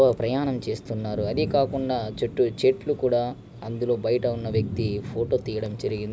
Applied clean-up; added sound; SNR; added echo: none; none; none; none.